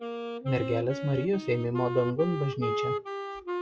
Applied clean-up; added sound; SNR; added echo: classical method WPE with log-MMSE.